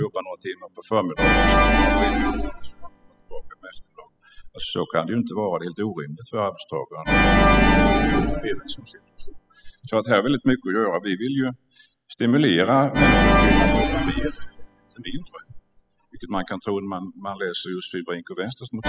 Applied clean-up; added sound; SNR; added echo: classical method spectral subtraction.